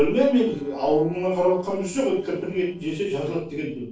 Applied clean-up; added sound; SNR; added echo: neural separator model SepFormer DNS4.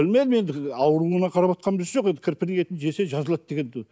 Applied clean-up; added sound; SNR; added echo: none; none; none; none.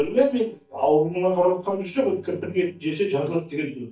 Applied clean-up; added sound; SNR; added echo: neural mask model DeepFilterNet 3.